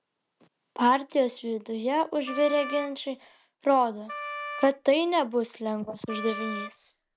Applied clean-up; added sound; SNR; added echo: none; Wind instrument, woodwind instrument; 10 dB; none.